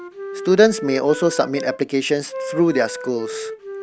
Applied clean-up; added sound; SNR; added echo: none; Wind instrument, woodwind instrument; 11 dB; none.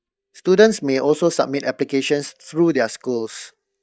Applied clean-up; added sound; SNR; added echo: neural mask model DeepFilterNet 3.